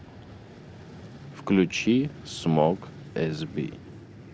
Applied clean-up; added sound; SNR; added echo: none; Vehicle; 16 dB; none.